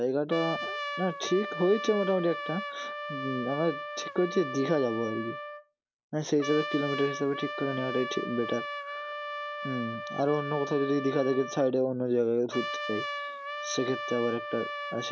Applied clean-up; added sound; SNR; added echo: none; Trumpet; 7 dB; none.